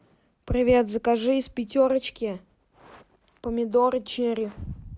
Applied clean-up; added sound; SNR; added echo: none; none; none; none.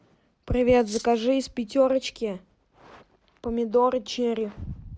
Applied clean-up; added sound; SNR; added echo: none; Cutlery, silverware; 17 dB; none.